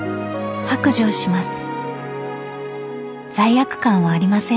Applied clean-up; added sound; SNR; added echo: none; none; none; none.